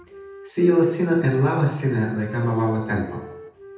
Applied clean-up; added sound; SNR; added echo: none; Wind instrument, woodwind instrument; 19 dB; reverberation time 0.8 s.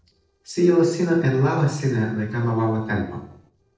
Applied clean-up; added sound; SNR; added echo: neural separator model SepFormer DNS4.